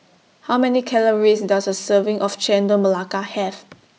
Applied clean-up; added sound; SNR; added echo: none; none; none; none.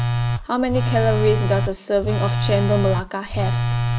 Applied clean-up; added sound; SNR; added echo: none; Telephone; -1 dB; none.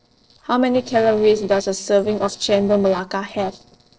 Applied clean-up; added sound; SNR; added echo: neural separator model SepFormer DNS4.